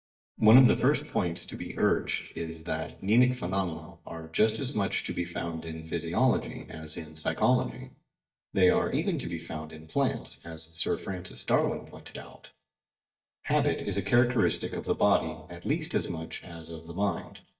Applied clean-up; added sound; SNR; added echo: neural mask model DeepFilterNet 3.